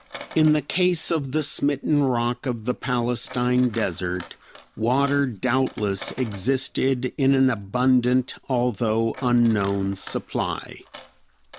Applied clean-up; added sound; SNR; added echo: none; Coin (dropping); 20 dB; none.